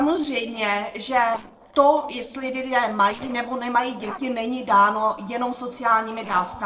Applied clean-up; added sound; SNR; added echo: neural separator model SepFormer DNS4.